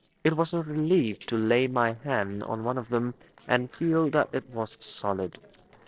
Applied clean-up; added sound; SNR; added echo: neural separator model SepFormer DNS4.